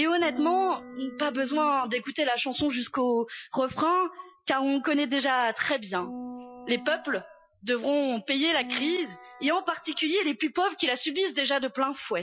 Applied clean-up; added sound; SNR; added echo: classical method Wiener filter.